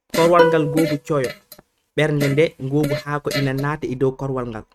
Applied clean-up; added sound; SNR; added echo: neural mask model RNNoise.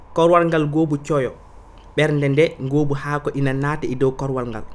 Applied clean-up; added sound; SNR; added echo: none; none; none; none.